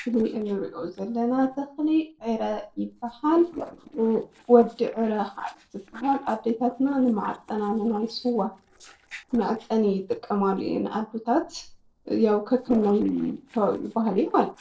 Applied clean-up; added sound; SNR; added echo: neural separator model SepFormer DNS4.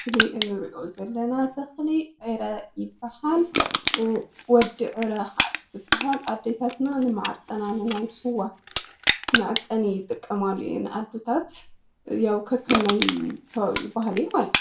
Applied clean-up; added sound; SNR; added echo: none; Crushing; 4 dB; reverberation time 0.3 s.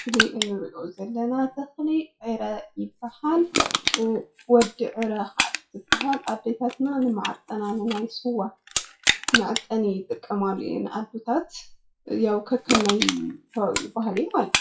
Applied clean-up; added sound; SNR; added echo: classical method WPE with log-MMSE.